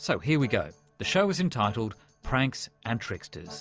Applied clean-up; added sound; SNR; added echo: none; none; none; none.